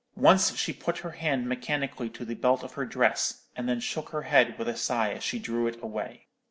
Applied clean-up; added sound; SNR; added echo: none; none; none; none.